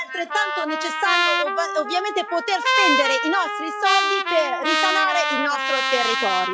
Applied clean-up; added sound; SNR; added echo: classical method log-MMSE.